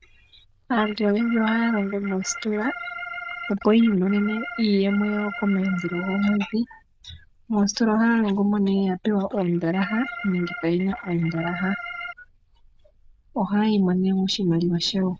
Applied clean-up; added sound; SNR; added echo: neural diffusion model UNIVERSE++.